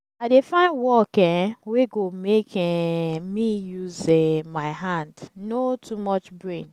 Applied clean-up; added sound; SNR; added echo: none; none; none; none.